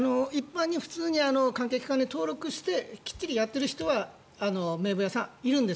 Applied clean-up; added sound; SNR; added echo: none; none; none; none.